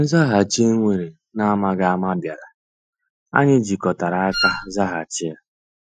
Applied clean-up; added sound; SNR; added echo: classical method Wiener filter.